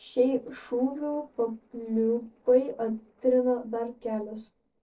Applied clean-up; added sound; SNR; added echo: neural separator model SepFormer DNS4.